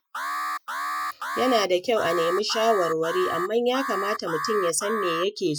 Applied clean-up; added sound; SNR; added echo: classical method Wiener filter.